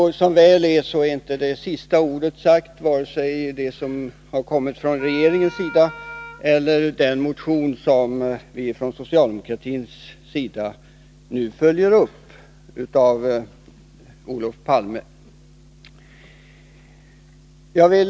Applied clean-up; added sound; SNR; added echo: none; Wind instrument, woodwind instrument; 15 dB; none.